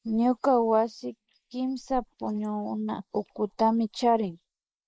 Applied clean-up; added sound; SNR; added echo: neural mask model Resemble Enhance denoiser.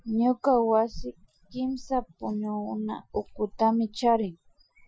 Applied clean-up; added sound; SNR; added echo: classical method Wiener filter.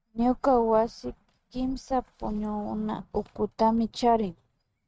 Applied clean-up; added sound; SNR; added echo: neural mask model RNNoise.